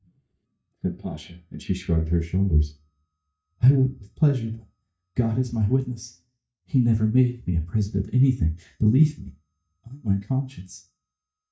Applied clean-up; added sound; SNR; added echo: neural mask model DeepFilterNet 3.